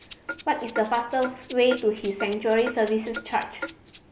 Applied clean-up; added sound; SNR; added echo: none; Rattle (instrument) + Clock; 10 dB; none.